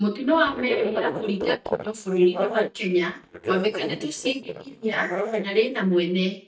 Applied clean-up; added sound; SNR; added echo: neural mask model DeepFilterNet 3.